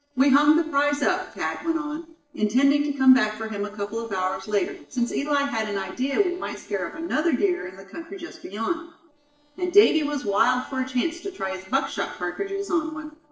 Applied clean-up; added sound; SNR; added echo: neural separator model SepFormer DNS4.